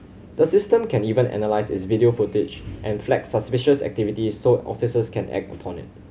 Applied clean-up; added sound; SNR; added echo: none; none; none; none.